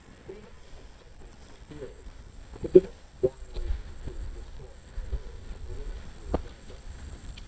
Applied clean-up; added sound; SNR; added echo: neural mask model DeepFilterNet 3.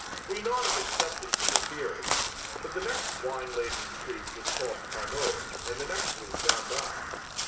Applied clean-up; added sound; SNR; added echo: none; Crow; -4 dB; reverberation time 2.8 s.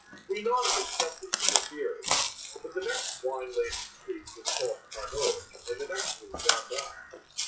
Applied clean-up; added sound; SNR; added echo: classical method WPE with log-MMSE.